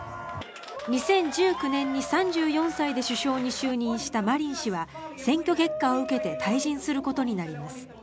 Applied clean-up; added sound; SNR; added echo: none; none; none; none.